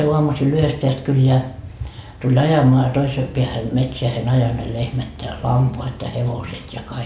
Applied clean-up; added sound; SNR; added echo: none; none; none; none.